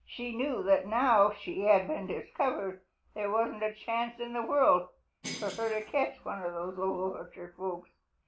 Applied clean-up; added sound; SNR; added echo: none; Bell; 13 dB; none.